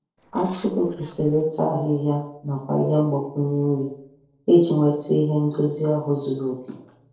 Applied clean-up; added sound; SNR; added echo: neural separator model SepFormer DNS4.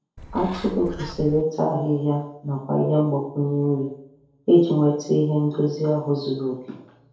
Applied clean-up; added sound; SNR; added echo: none; Bird; 14 dB; reverberation time 2.3 s.